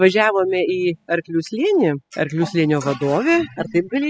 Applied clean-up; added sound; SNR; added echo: classical method spectral subtraction.